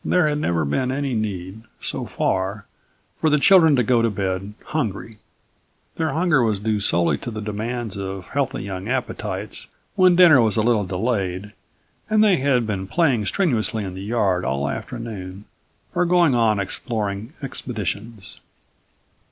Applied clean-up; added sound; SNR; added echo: none; none; none; none.